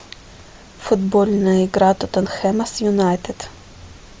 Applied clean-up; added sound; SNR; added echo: none; none; none; none.